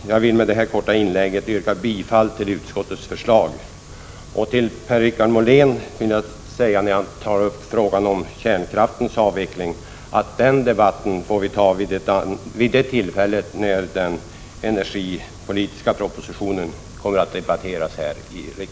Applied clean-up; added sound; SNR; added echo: none; none; none; none.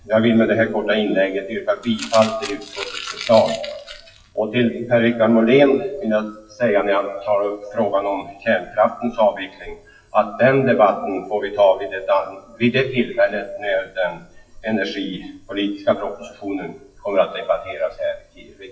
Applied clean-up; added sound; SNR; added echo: classical method WPE with log-MMSE.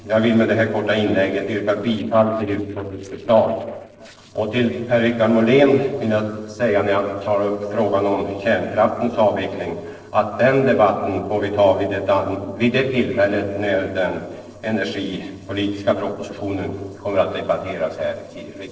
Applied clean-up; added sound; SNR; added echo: neural separator model SepFormer DNS4.